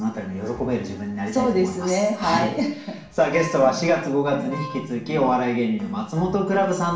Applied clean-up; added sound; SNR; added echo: none; Wind instrument, woodwind instrument; 14 dB; reverberation time 0.6 s.